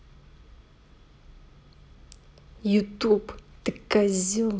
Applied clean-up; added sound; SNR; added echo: none; none; none; none.